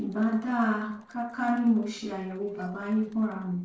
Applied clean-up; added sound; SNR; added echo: neural separator model SepFormer DNS4.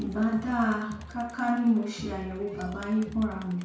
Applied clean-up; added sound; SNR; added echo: none; Crowd; 16 dB; reverberation time 0.5 s.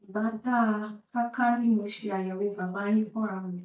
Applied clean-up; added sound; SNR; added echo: neural mask model DeepFilterNet 3.